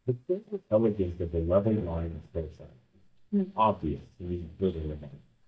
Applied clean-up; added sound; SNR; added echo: neural mask model DeepFilterNet 3.